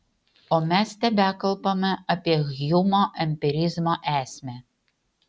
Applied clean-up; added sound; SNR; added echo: none; none; none; none.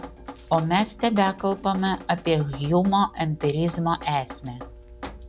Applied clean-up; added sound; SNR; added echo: none; Drip; 15 dB; none.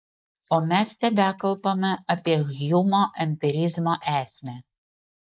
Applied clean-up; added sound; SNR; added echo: neural mask model Resemble Enhance denoiser.